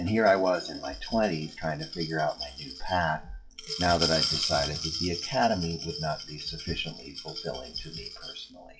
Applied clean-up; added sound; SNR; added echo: classical method WPE with log-MMSE.